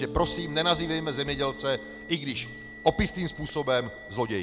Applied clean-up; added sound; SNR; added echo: none; Bell + Mallet percussion; 12 dB; none.